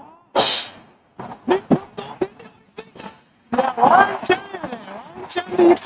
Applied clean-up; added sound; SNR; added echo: neural mask model RNNoise.